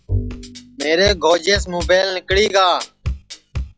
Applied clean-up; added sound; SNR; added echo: classical method log-MMSE.